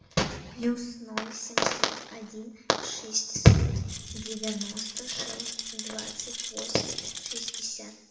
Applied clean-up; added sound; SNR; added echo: none; Rattle; 8 dB; reverberation time 1.0 s.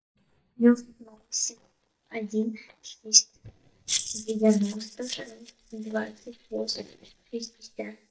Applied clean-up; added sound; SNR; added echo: neural mask model DeepFilterNet 3.